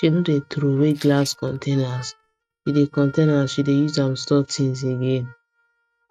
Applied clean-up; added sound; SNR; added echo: neural mask model RNNoise.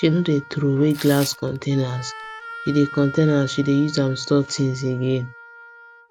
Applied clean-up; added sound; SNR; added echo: none; Wind instrument, woodwind instrument + Tearing; 16 dB; none.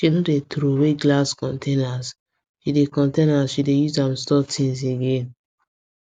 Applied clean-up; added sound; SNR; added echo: none; none; none; none.